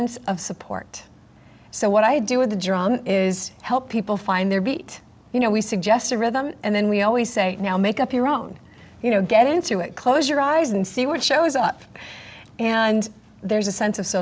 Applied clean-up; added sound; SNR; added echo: none; none; none; none.